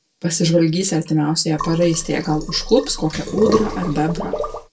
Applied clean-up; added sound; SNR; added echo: none; Sink (filling or washing); 7 dB; reverberation time 0.2 s.